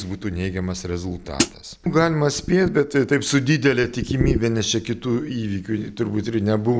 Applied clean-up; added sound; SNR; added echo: none; Hi-hat; 2 dB; none.